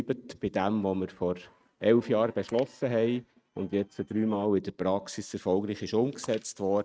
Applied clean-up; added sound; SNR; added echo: neural mask model RNNoise.